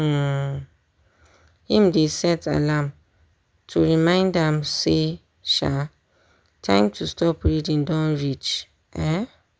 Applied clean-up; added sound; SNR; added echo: none; none; none; none.